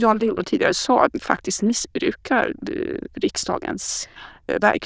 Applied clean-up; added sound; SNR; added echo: neural diffusion model UNIVERSE++.